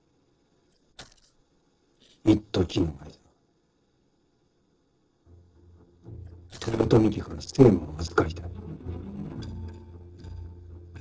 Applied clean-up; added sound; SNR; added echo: neural separator model SepFormer DNS4.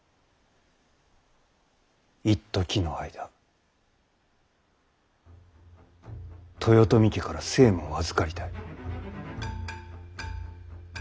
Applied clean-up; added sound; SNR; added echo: none; none; none; none.